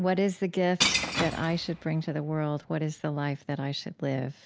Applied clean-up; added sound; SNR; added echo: none; Shatter / Crushing; 3 dB; none.